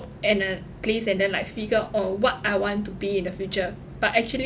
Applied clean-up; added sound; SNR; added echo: none; none; none; none.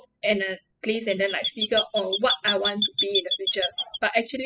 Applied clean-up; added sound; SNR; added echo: classical method spectral subtraction.